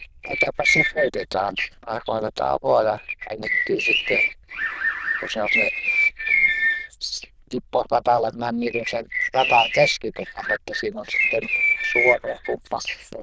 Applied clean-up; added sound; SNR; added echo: neural diffusion model UNIVERSE++.